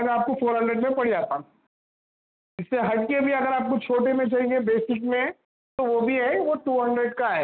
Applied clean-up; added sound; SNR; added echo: none; none; none; none.